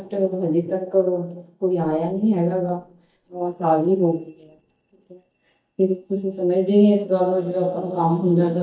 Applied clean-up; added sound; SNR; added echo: neural mask model DeepFilterNet 3.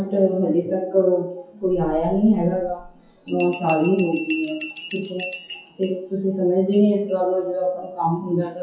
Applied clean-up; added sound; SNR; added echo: classical method WPE with log-MMSE.